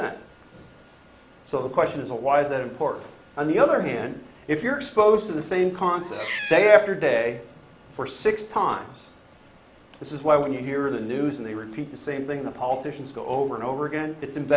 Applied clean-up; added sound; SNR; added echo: none; Meow; 10 dB; none.